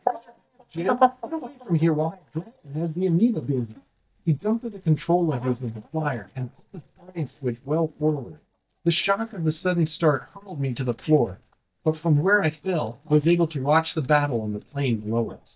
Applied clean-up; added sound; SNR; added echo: neural mask model DeepFilterNet 3.